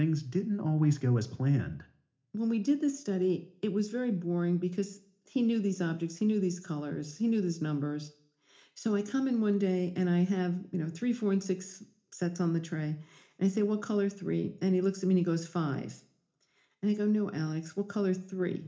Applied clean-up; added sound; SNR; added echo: none; none; none; reverberation time 0.4 s.